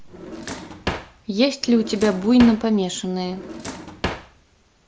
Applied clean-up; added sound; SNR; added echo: none; Drawer open or close; 11 dB; none.